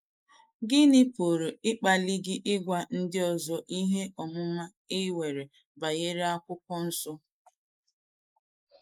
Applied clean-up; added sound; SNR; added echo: neural mask model Resemble Enhance denoiser.